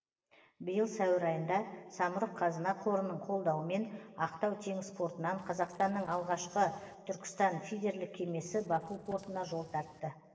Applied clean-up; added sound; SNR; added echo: neural separator model SepFormer DNS4.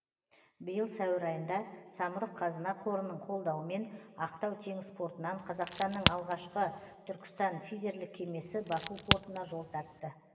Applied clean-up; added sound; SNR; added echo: none; Crack; -4 dB; reverberation time 3.0 s.